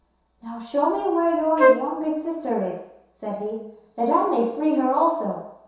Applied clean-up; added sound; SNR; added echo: none; Wind instrument, woodwind instrument; -5 dB; reverberation time 0.7 s.